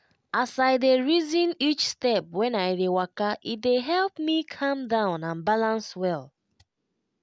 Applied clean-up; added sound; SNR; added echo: none; none; none; none.